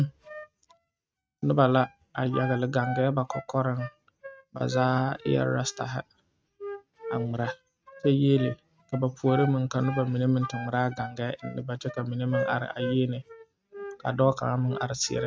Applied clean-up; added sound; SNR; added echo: neural mask model RNNoise.